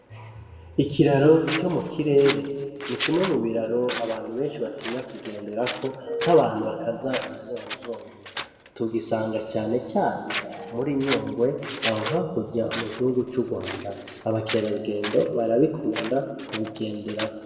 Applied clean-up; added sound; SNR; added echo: none; Scissors; 9 dB; reverberation time 1.9 s.